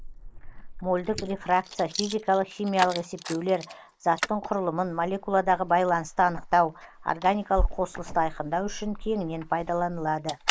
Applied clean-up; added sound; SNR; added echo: neural mask model Resemble Enhance denoiser.